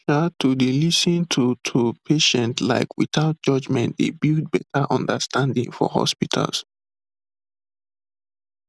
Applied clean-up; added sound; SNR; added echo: none; none; none; none.